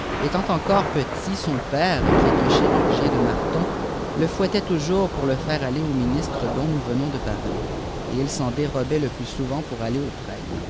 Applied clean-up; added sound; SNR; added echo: none; Thunder / Rain; 0 dB; none.